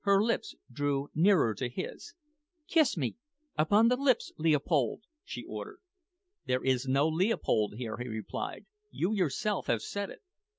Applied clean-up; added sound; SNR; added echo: none; none; none; none.